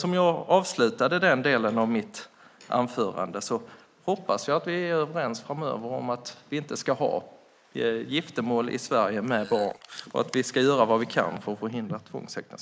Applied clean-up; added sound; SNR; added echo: neural mask model Resemble Enhance denoiser.